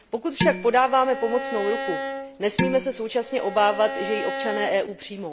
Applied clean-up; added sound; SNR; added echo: none; Bowed string instrument + Dishes, pots, and pans; 6 dB; none.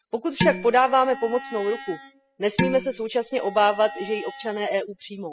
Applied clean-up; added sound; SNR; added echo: classical method spectral subtraction.